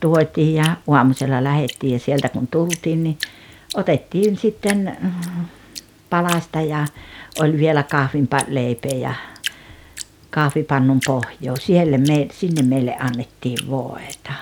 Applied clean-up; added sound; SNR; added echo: none; Drip; 16 dB; none.